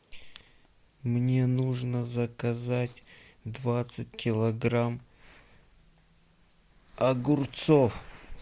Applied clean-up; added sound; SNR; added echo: none; none; none; none.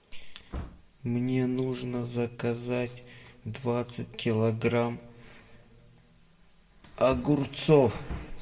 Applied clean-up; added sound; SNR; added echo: none; Wood; 18 dB; reverberation time 0.9 s.